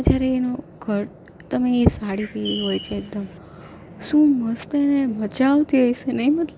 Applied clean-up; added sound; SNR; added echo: none; Bird; 14 dB; none.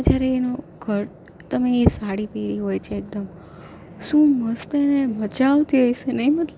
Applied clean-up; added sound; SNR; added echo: none; none; none; none.